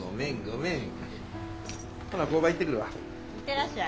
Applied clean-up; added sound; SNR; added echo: none; Car passing by / Engine; 18 dB; none.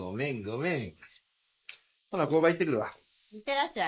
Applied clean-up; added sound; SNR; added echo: neural mask model Resemble Enhance denoiser.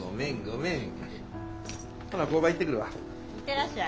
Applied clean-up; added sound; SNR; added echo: none; none; none; none.